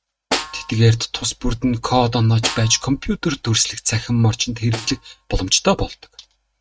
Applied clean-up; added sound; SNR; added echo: neural mask model RNNoise.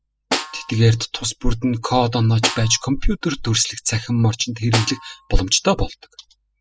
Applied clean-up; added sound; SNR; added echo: classical method spectral subtraction.